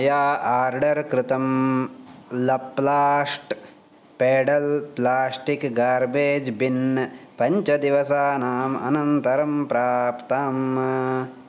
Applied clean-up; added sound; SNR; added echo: none; none; none; none.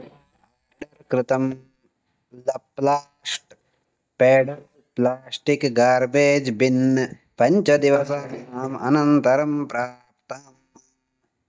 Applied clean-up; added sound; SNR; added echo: neural mask model DeepFilterNet 3.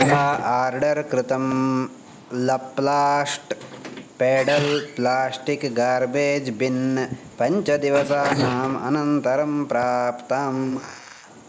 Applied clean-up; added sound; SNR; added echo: neural mask model Resemble Enhance denoiser.